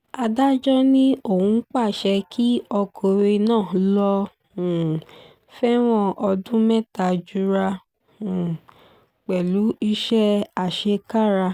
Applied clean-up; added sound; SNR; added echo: none; none; none; none.